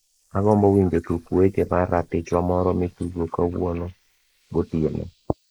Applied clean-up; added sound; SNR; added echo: neural mask model Resemble Enhance denoiser.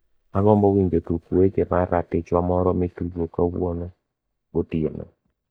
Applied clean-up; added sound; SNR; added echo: neural mask model DeepFilterNet 3.